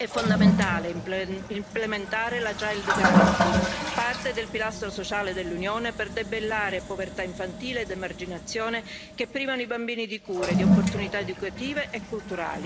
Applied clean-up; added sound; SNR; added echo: none; Toilet flush; -3 dB; none.